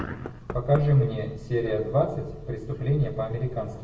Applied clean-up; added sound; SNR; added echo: none; Knock; 19 dB; reverberation time 0.8 s.